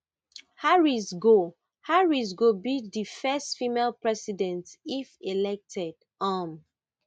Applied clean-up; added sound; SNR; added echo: none; none; none; none.